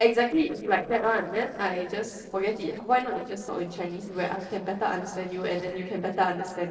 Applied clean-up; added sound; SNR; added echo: neural separator model SepFormer DNS4.